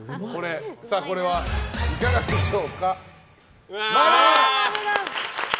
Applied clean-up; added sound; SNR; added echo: none; none; none; none.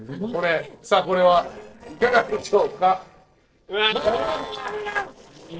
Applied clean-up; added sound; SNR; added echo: neural separator model SepFormer DNS4.